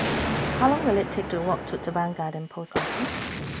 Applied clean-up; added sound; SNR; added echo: none; Explosion; 2 dB; none.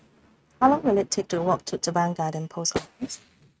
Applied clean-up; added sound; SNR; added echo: neural mask model RNNoise.